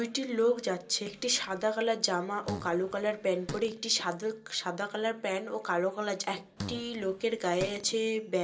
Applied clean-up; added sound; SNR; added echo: none; Fart; 12 dB; reverberation time 0.2 s.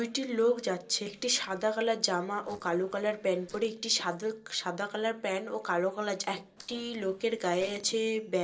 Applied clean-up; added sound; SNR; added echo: neural separator model SepFormer DNS4.